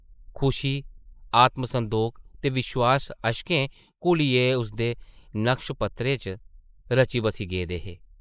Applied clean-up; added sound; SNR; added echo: neural mask model Resemble Enhance denoiser.